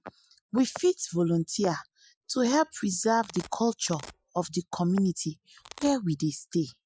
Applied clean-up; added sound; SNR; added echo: classical method Wiener filter.